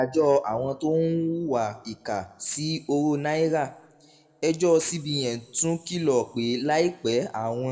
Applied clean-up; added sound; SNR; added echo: none; none; none; reverberation time 0.9 s.